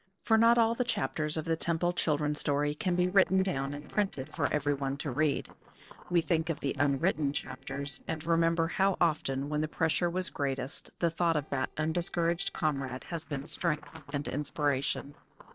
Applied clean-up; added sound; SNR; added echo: neural separator model SepFormer DNS4.